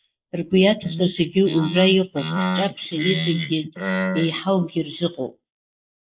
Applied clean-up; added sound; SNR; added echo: neural mask model Resemble Enhance denoiser.